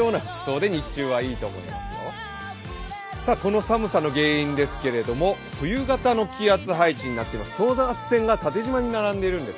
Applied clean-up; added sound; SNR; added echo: none; none; none; none.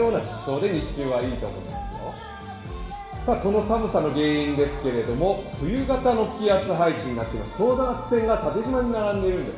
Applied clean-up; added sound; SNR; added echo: none; none; none; reverberation time 0.9 s.